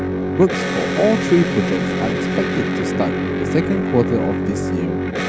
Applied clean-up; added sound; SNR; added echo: none; Electric guitar; 0 dB; none.